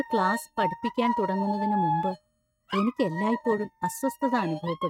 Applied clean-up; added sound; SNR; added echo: neural mask model RNNoise.